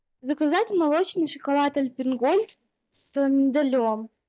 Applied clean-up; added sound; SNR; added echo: neural mask model DeepFilterNet 3.